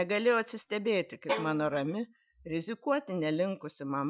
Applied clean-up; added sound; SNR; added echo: classical method Wiener filter.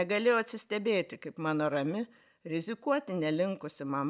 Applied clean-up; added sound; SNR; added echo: none; none; none; none.